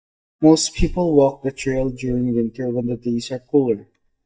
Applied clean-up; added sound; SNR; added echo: neural mask model DeepFilterNet 3.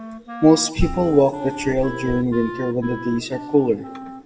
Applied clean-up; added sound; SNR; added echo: none; Wind instrument, woodwind instrument; 13 dB; reverberation time 1.1 s.